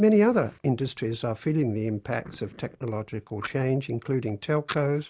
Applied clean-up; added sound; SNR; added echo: neural mask model Resemble Enhance denoiser.